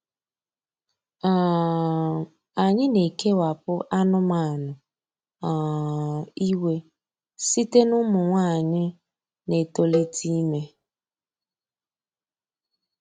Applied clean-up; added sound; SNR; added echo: none; Cowbell; 8 dB; none.